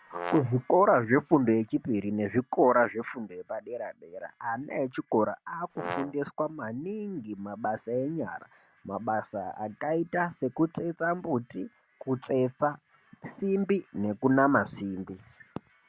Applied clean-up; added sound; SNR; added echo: none; Brass instrument; 8 dB; none.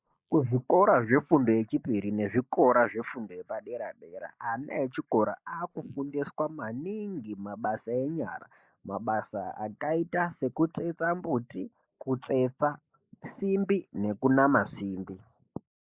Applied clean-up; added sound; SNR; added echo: neural mask model Resemble Enhance denoiser.